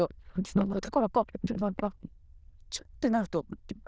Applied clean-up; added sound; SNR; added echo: neural diffusion model UNIVERSE++.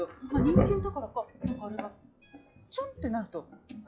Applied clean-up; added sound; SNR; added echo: classical method log-MMSE.